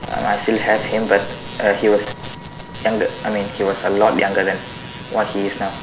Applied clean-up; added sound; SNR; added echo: none; Vehicle + Keyboard (musical); 15 dB; none.